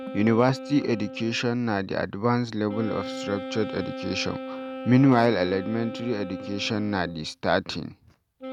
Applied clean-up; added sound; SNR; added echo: none; Wind instrument, woodwind instrument; 11 dB; none.